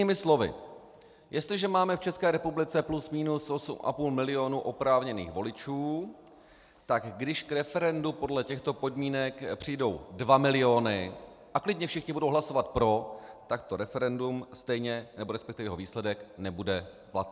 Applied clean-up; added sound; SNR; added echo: none; none; none; none.